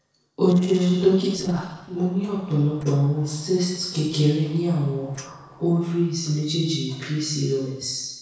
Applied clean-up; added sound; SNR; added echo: neural separator model SepFormer DNS4.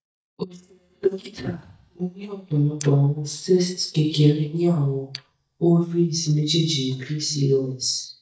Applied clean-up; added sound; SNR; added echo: neural mask model DeepFilterNet 3.